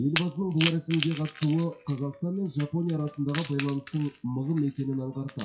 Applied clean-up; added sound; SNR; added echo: classical method WPE with log-MMSE.